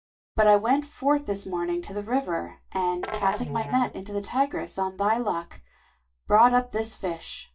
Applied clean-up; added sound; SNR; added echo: neural mask model DeepFilterNet 3.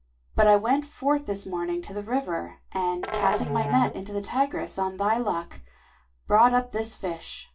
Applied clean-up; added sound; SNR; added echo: none; Musical instrument; 7 dB; reverberation time 0.2 s.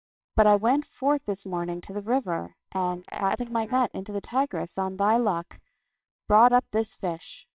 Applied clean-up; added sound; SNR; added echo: neural separator model SepFormer WHAMR!.